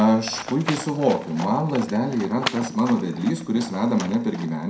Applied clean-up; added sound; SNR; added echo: none; Livestock, farm animals, working animals; 12 dB; reverberation time 0.4 s.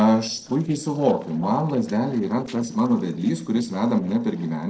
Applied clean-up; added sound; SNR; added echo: neural separator model SepFormer DNS4.